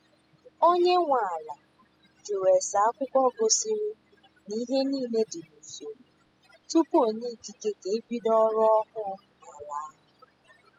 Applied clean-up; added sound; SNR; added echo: classical method spectral subtraction.